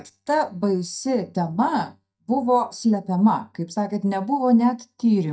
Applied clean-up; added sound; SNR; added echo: neural mask model DeepFilterNet 3.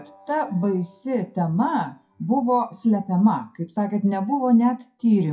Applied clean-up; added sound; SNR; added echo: classical method WPE with log-MMSE.